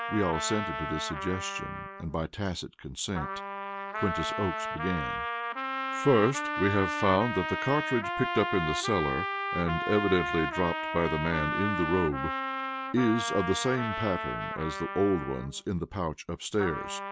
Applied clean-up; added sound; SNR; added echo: none; Trumpet; 4 dB; none.